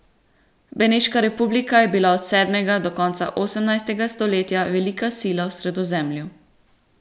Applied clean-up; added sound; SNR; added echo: none; none; none; none.